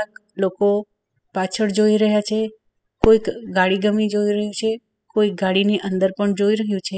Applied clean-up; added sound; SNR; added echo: classical method spectral subtraction.